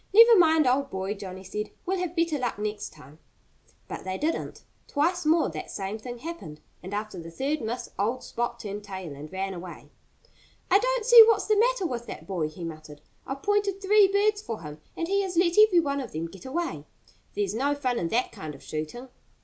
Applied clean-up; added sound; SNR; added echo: none; none; none; none.